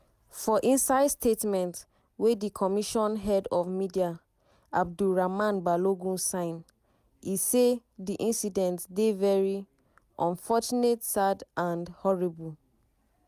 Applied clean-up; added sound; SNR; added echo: none; none; none; none.